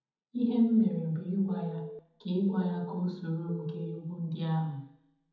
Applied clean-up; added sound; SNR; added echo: none; Telephone; 14 dB; reverberation time 1.0 s.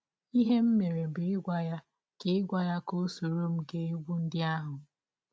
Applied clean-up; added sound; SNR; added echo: none; none; none; none.